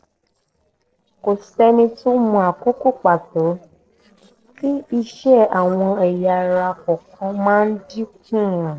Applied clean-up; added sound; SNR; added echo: neural separator model SepFormer DNS4.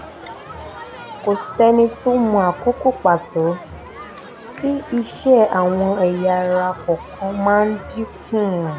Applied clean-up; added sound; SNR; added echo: none; Crowd; 16 dB; none.